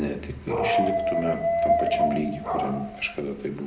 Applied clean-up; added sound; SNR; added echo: none; Dog; -4 dB; reverberation time 0.5 s.